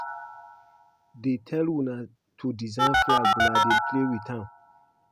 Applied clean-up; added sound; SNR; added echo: none; Telephone; -3 dB; none.